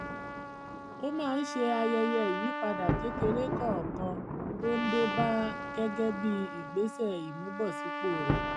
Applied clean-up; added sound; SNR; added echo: none; Thunder + Trumpet; 2 dB; none.